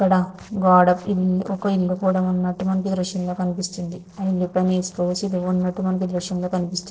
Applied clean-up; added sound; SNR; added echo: neural separator model SepFormer DNS4.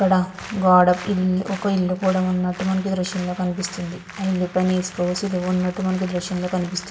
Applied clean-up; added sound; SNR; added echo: none; Applause; 18 dB; reverberation time 1.6 s.